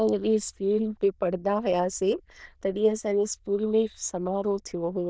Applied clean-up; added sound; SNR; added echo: neural diffusion model UNIVERSE++.